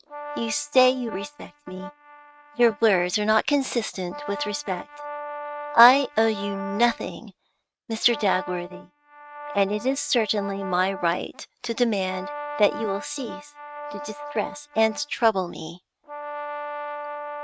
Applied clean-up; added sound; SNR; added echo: neural mask model RNNoise.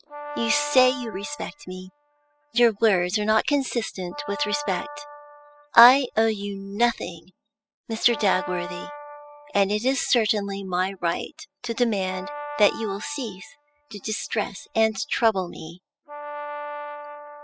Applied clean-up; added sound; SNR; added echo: classical method spectral subtraction.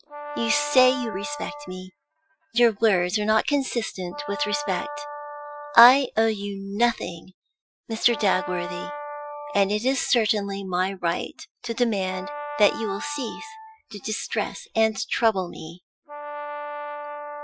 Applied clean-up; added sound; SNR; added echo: classical method Wiener filter.